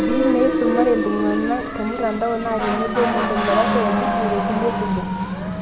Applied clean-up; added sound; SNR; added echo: none; Motor vehicle (road) / Siren + Fill (with liquid); -1 dB; none.